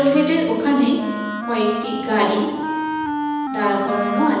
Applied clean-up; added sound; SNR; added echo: none; Wind instrument, woodwind instrument; 6 dB; reverberation time 1.1 s.